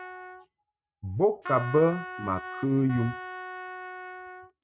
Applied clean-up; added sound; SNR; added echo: neural mask model RNNoise.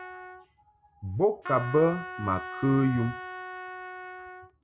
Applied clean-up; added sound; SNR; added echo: none; Trumpet; 11 dB; none.